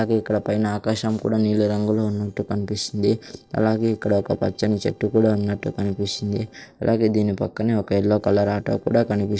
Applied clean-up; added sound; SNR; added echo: neural separator model SepFormer DNS4.